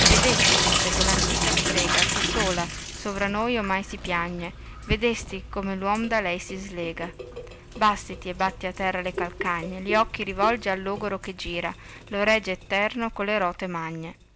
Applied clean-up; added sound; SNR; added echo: none; Drip / Sink (filling or washing); 1 dB; none.